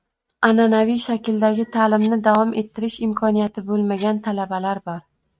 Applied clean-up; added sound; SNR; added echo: neural mask model RNNoise.